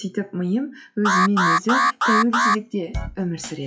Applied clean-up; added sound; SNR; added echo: classical method WPE with log-MMSE.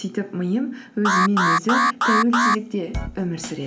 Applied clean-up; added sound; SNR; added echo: none; Alarm; -4 dB; reverberation time 0.8 s.